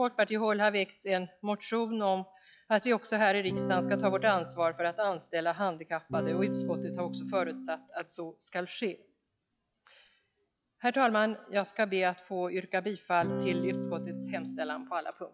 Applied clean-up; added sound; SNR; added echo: classical method log-MMSE.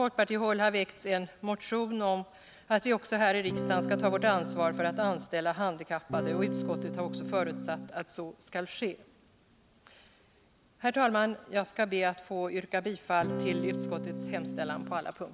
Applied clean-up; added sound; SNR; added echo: none; Electric guitar / Strum; 3 dB; none.